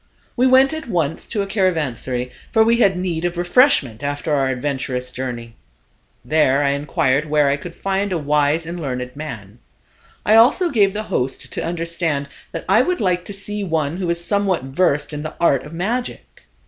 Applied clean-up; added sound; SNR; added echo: none; none; none; none.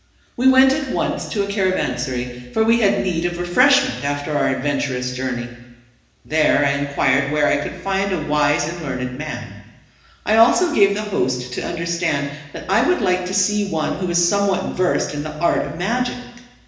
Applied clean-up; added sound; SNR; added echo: none; none; none; reverberation time 1.0 s.